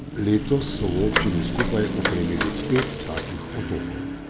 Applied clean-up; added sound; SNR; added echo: none; Bicycle + Car passing by / Traffic noise, roadway noise / Engine; 1 dB; none.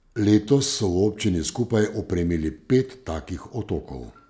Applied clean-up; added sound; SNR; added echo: none; none; none; none.